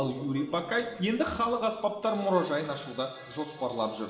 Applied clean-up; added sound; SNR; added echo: none; none; none; reverberation time 0.9 s.